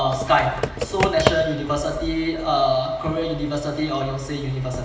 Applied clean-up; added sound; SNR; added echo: none; Computer keyboard; 3 dB; reverberation time 1.0 s.